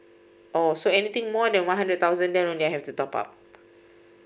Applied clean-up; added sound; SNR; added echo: none; none; none; none.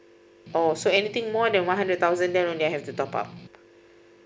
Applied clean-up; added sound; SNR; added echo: none; Strum; 18 dB; none.